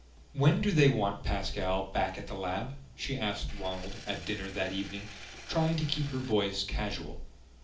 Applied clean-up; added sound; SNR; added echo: none; Engine; 17 dB; reverberation time 0.4 s.